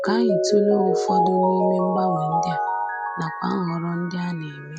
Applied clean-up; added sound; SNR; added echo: none; Mallet percussion; -1 dB; none.